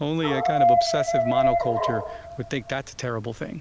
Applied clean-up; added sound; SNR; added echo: none; Dog; -4 dB; none.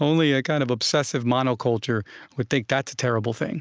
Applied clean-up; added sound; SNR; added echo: none; none; none; none.